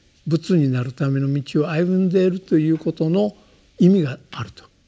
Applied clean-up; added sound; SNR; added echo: none; none; none; none.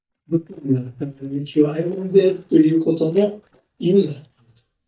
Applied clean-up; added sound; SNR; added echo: neural mask model DeepFilterNet 3.